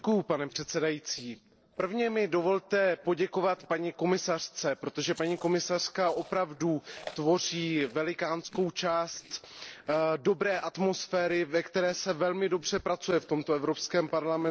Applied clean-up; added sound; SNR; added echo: neural separator model SepFormer DNS4.